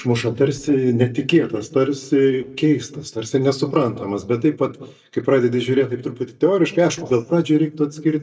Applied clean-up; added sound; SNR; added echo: neural mask model DeepFilterNet 3.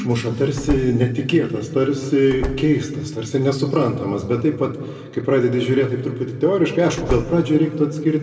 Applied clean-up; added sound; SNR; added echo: none; Slam; 12 dB; reverberation time 1.7 s.